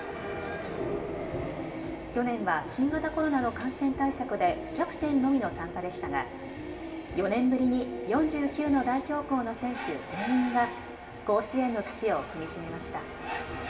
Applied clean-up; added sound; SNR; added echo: none; Train; 14 dB; reverberation time 1.6 s.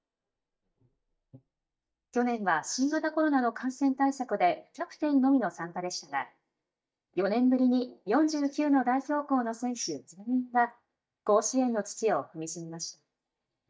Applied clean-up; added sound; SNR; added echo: neural mask model DeepFilterNet 3.